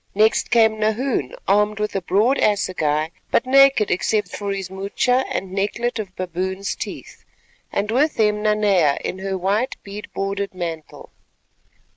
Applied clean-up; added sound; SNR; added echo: neural mask model Resemble Enhance denoiser.